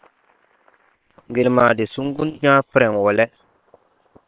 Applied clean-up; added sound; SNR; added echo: neural separator model SepFormer WHAM!.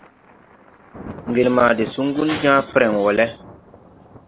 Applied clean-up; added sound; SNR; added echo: none; Thunder; 17 dB; none.